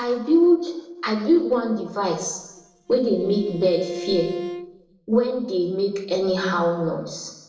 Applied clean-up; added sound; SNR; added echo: neural separator model SepFormer DNS4.